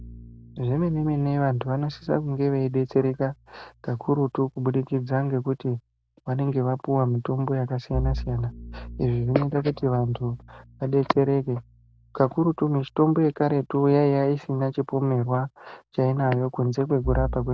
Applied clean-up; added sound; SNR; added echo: none; Bowed string instrument; 15 dB; none.